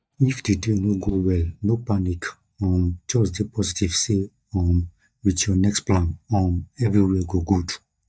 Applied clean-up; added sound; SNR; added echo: neural mask model DeepFilterNet 3.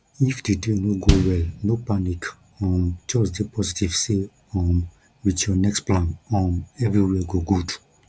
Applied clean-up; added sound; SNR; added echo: none; Bass drum; 5 dB; none.